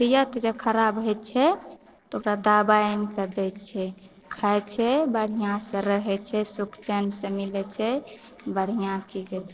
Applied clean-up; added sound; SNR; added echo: neural separator model SepFormer DNS4.